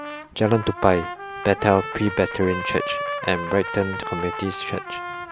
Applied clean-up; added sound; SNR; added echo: none; Trumpet; 8 dB; none.